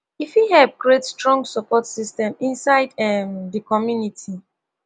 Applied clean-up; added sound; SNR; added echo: none; none; none; none.